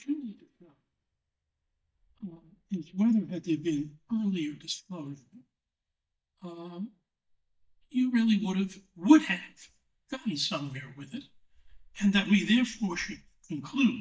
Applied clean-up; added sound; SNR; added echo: neural mask model DeepFilterNet 3.